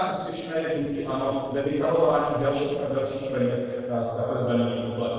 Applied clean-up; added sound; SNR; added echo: neural separator model SepFormer DNS4.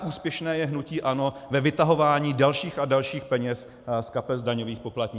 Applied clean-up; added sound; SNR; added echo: none; none; none; none.